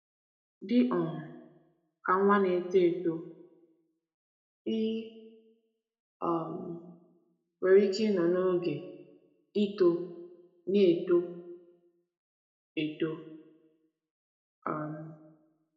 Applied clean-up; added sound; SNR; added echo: none; none; none; reverberation time 0.6 s.